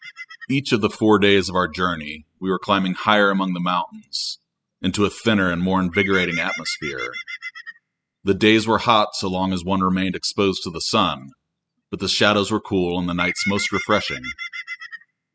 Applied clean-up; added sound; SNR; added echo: classical method spectral subtraction.